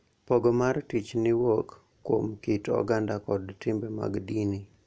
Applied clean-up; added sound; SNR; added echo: none; none; none; none.